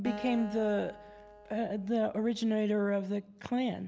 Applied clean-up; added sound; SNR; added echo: none; Acoustic guitar; 15 dB; none.